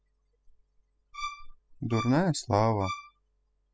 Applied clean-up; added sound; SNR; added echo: classical method spectral subtraction.